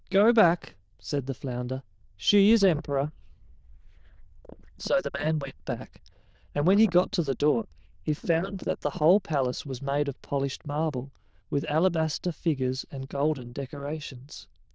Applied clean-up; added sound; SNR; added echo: neural diffusion model UNIVERSE++.